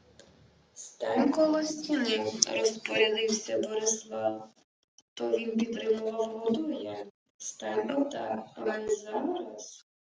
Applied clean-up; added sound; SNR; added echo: none; none; none; none.